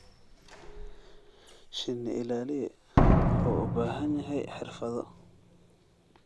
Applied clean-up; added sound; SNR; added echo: none; Slam; -5 dB; none.